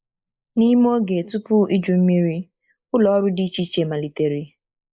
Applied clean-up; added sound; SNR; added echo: neural mask model Resemble Enhance denoiser.